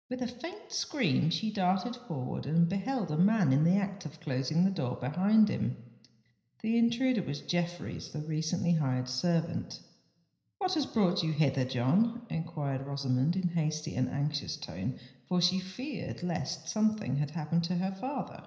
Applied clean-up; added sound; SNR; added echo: none; none; none; reverberation time 0.9 s.